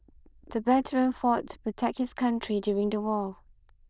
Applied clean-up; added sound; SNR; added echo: neural diffusion model UNIVERSE++.